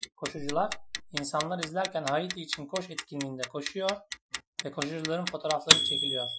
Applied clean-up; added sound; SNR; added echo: classical method Wiener filter.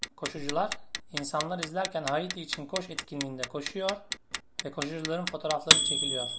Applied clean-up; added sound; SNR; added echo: none; Clock; -2 dB; none.